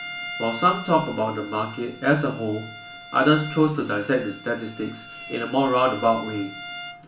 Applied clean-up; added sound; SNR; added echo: none; Bowed string instrument; 14 dB; reverberation time 0.2 s.